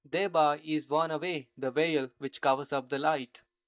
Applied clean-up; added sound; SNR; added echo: neural mask model DeepFilterNet 3.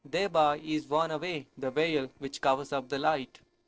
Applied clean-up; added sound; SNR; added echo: neural separator model SepFormer DNS4.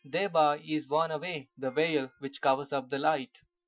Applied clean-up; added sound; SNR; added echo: classical method Wiener filter.